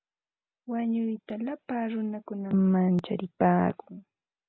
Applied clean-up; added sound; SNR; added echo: none; none; none; none.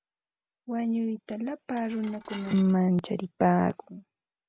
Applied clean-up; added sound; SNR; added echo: none; Dishes, pots, and pans / Glass; 18 dB; none.